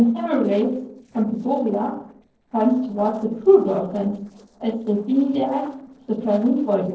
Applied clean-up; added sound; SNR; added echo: neural separator model SepFormer DNS4.